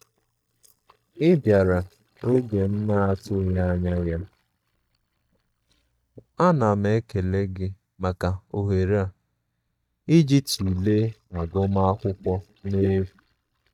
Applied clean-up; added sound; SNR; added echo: neural mask model DeepFilterNet 3.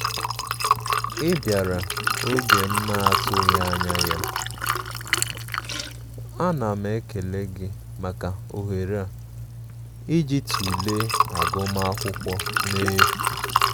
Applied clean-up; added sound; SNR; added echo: none; Liquid; -2 dB; none.